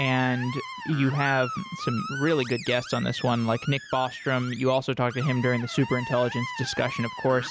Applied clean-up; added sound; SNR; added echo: none; Screech; 11 dB; none.